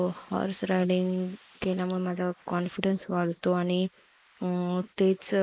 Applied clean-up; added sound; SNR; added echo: neural mask model Resemble Enhance denoiser.